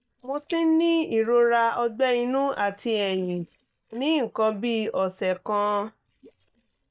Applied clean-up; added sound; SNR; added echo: neural mask model DeepFilterNet 3.